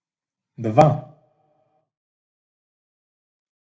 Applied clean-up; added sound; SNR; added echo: none; none; none; reverberation time 0.2 s.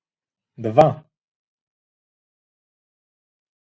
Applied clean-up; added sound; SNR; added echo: none; none; none; none.